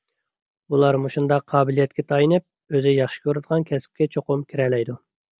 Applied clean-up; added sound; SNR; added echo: none; none; none; none.